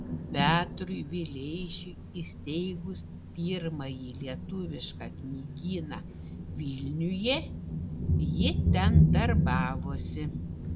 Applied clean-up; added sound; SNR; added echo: none; Thunder; -3 dB; none.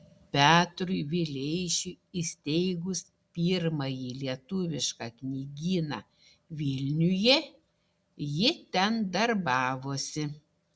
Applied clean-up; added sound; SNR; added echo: none; none; none; none.